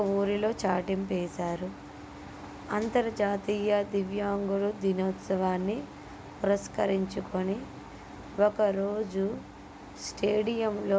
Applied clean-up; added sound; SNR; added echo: none; none; none; none.